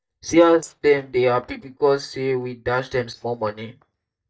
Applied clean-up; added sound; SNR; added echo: neural mask model DeepFilterNet 3.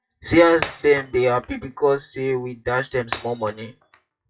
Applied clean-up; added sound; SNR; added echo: classical method WPE with log-MMSE.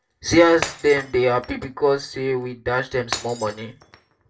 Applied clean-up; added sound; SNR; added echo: none; Shatter; 15 dB; reverberation time 0.2 s.